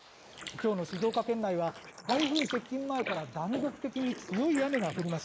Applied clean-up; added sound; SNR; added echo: neural mask model Resemble Enhance denoiser.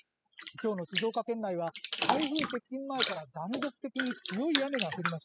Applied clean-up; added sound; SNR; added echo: classical method spectral subtraction.